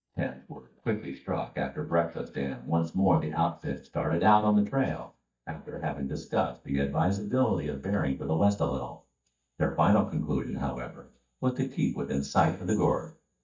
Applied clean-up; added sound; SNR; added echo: neural mask model DeepFilterNet 3.